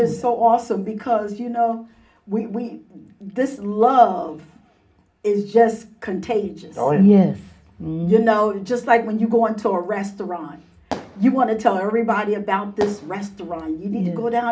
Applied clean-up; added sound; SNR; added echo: none; Fireworks; 14 dB; reverberation time 0.3 s.